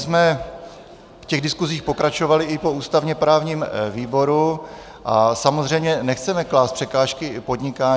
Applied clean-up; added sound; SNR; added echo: none; none; none; none.